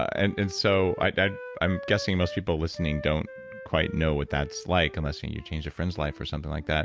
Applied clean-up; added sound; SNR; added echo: none; Wind instrument, woodwind instrument; 15 dB; none.